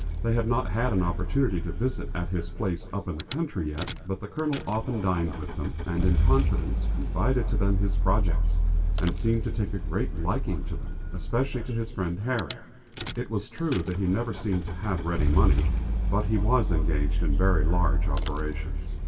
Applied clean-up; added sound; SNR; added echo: none; Rattle / Engine starting / Car; -2 dB; reverberation time 2.0 s.